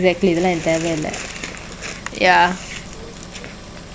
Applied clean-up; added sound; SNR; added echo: none; Engine; 16 dB; none.